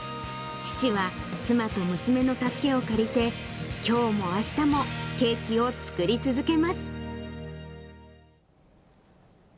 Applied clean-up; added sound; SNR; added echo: none; none; none; none.